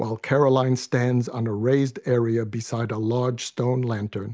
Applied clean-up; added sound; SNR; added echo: none; none; none; none.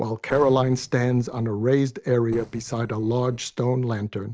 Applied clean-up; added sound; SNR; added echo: neural separator model SepFormer DNS4.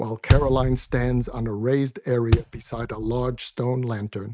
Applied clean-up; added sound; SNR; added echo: neural mask model RNNoise.